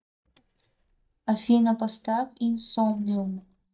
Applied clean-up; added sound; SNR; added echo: neural mask model DeepFilterNet 3.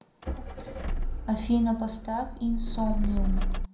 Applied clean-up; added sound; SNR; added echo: none; Motor vehicle (road); -1 dB; reverberation time 0.6 s.